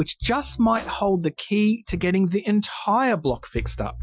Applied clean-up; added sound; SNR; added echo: classical method Wiener filter.